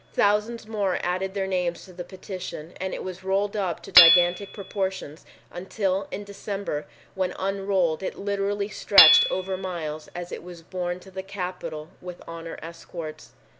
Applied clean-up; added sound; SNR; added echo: none; Hammer / Chink, clink; 3 dB; none.